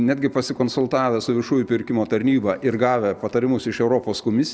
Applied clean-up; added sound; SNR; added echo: none; none; none; none.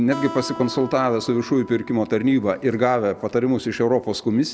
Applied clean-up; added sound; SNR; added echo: none; Acoustic guitar; 17 dB; none.